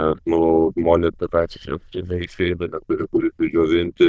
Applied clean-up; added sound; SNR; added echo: neural diffusion model UNIVERSE++.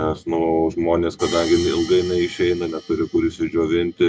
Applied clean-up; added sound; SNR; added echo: none; Hi-hat; 18 dB; none.